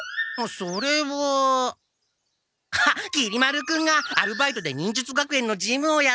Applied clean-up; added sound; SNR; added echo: none; Bird; 14 dB; none.